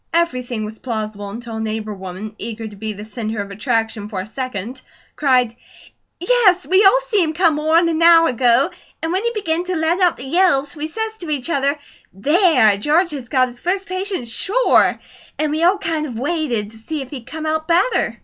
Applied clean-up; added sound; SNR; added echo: none; none; none; none.